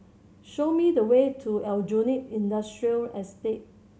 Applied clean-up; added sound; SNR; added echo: none; none; none; none.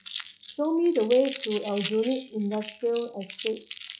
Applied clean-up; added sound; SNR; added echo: classical method log-MMSE.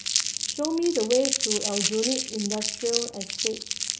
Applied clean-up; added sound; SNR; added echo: none; Crumpling, crinkling; 1 dB; none.